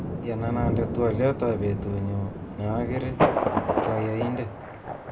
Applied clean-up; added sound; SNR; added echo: none; Thunder; 0 dB; reverberation time 0.2 s.